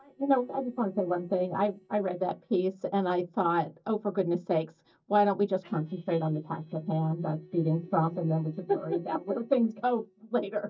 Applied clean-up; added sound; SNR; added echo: neural mask model DeepFilterNet 3.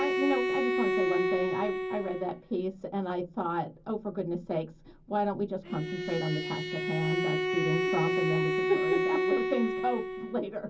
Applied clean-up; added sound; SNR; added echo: none; Bowed string instrument; -1 dB; reverberation time 0.4 s.